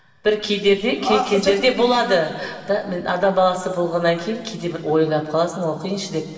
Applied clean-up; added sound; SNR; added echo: none; none; none; reverberation time 2.5 s.